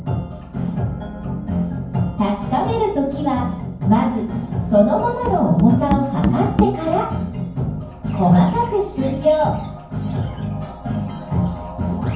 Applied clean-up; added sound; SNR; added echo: none; Musical instrument; 4 dB; reverberation time 0.9 s.